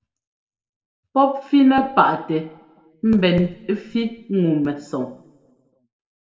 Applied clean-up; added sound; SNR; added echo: none; none; none; reverberation time 0.8 s.